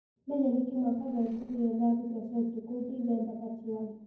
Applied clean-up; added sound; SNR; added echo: neural separator model SepFormer DNS4.